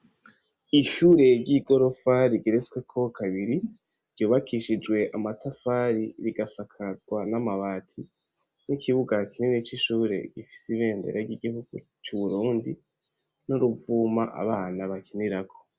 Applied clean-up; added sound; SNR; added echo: none; none; none; none.